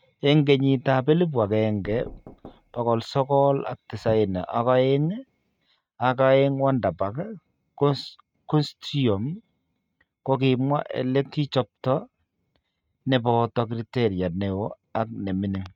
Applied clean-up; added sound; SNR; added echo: neural mask model RNNoise.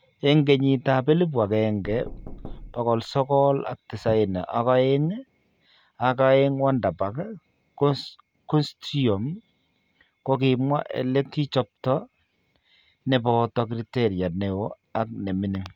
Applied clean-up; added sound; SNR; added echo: none; Knock; 16 dB; none.